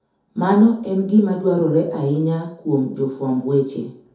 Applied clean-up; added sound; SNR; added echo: none; none; none; reverberation time 0.5 s.